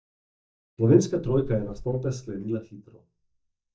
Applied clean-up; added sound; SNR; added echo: neural mask model DeepFilterNet 3.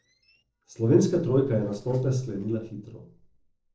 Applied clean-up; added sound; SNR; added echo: neural separator model SepFormer DNS4.